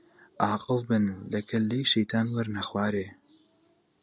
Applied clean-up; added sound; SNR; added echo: none; none; none; none.